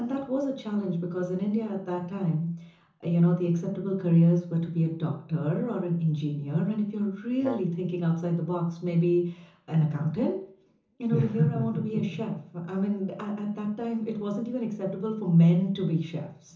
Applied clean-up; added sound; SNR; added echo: none; Brass instrument; 16 dB; reverberation time 0.7 s.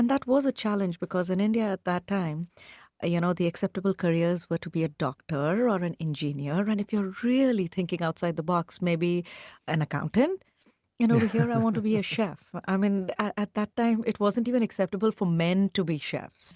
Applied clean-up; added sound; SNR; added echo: none; none; none; none.